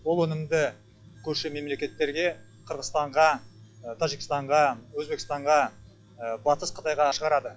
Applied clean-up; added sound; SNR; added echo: classical method log-MMSE.